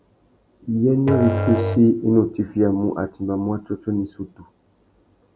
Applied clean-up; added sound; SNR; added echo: none; Musical instrument; 6 dB; none.